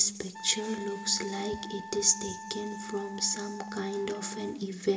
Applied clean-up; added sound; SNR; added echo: none; Wind instrument, woodwind instrument; 13 dB; reverberation time 1.9 s.